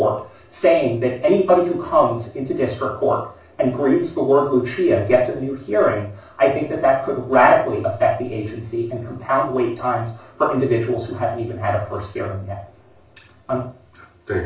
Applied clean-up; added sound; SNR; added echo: none; none; none; reverberation time 0.3 s.